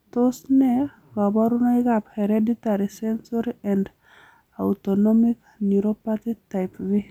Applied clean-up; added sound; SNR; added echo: none; none; none; none.